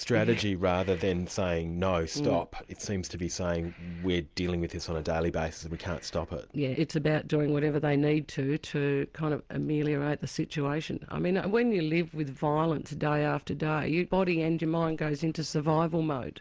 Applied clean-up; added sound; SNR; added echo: none; none; none; none.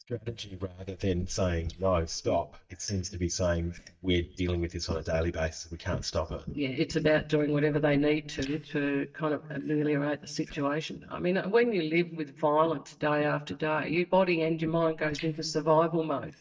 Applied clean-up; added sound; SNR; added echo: neural mask model DeepFilterNet 3.